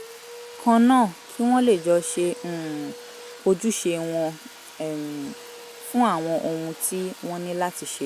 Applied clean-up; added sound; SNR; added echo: none; Domestic sounds, home sounds; 18 dB; none.